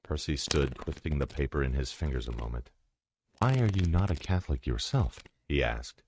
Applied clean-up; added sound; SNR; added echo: neural mask model RNNoise.